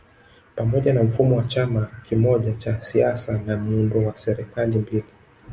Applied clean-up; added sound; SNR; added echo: none; none; none; none.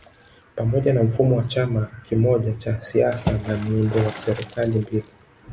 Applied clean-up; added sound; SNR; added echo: none; Water / Splash, splatter; 15 dB; none.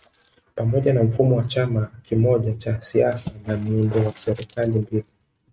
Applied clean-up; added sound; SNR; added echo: neural mask model RNNoise.